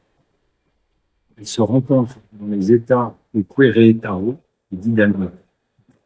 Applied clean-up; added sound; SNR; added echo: neural mask model DeepFilterNet 3.